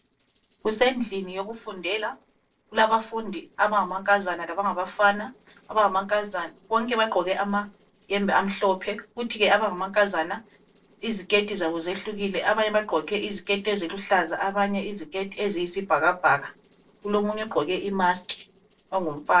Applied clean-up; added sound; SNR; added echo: neural separator model SepFormer DNS4.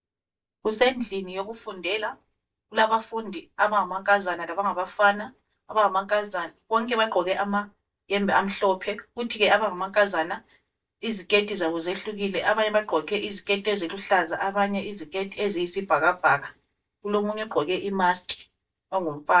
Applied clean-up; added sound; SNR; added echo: neural mask model DeepFilterNet 3.